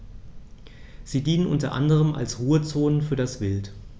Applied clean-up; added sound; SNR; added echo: none; none; none; none.